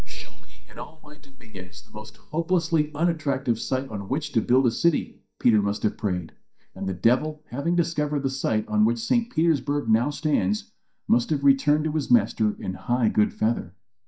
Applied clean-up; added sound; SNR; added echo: neural mask model DeepFilterNet 3.